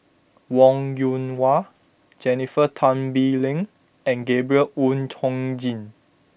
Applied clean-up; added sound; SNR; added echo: none; none; none; none.